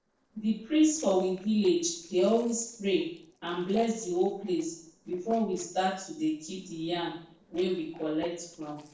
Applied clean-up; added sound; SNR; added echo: neural separator model SepFormer DNS4.